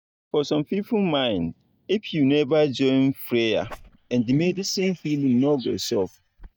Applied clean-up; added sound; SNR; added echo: neural mask model DeepFilterNet 3.